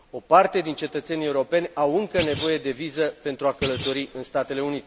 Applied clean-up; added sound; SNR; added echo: none; Thump, thud; 7 dB; none.